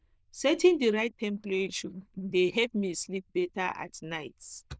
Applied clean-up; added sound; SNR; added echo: neural diffusion model UNIVERSE++.